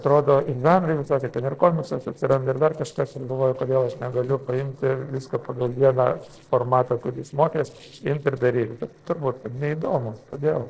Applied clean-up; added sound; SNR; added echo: neural separator model SepFormer DNS4.